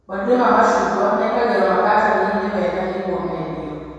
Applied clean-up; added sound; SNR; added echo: none; none; none; reverberation time 2.2 s.